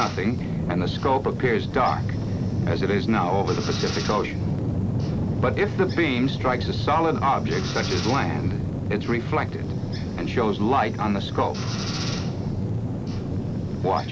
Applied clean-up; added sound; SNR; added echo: none; Drill; 18 dB; none.